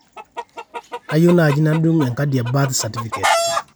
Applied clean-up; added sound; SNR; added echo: none; Chicken, rooster; 7 dB; none.